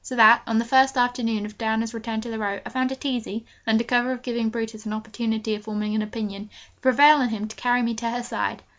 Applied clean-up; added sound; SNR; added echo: none; none; none; none.